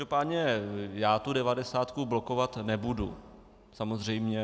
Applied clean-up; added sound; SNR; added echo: none; none; none; none.